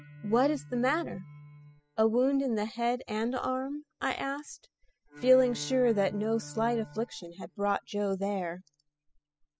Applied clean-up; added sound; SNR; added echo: classical method spectral subtraction.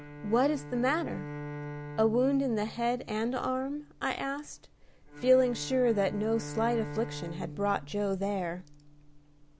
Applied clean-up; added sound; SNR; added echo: none; Bowed string instrument; 13 dB; none.